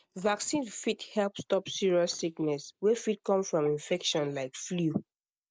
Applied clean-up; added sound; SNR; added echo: neural mask model DeepFilterNet 3.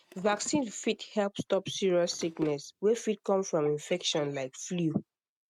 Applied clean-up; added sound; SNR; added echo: neural mask model RNNoise.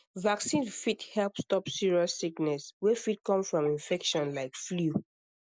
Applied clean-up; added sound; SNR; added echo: none; none; none; none.